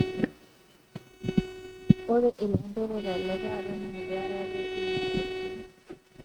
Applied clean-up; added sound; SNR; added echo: neural mask model RNNoise.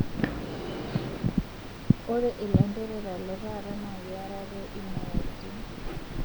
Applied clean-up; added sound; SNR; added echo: none; none; none; none.